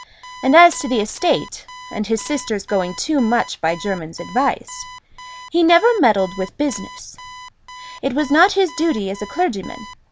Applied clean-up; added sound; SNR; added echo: none; Alarm; 19 dB; none.